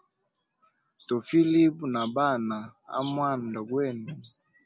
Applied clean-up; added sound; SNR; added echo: none; none; none; none.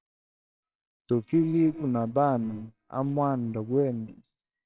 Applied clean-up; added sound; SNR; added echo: neural separator model SepFormer WHAMR!.